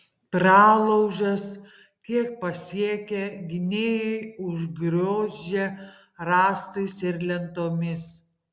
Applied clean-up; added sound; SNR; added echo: none; none; none; none.